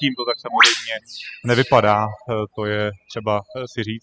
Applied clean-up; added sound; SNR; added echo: classical method spectral subtraction.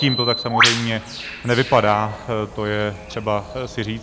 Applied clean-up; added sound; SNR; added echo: none; Bird; 4 dB; none.